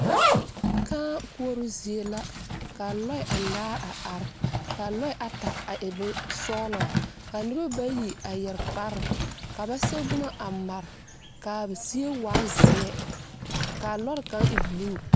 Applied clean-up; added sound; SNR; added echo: none; Zipper (clothing); -4 dB; none.